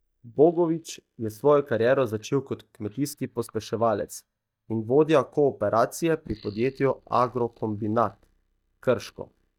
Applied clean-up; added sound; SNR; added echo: neural mask model DeepFilterNet 3.